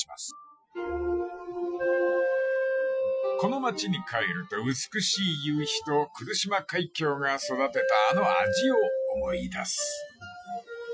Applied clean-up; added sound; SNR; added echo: classical method Wiener filter.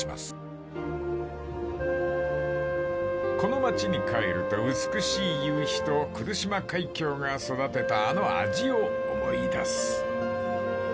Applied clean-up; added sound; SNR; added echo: none; Wind instrument, woodwind instrument; 1 dB; none.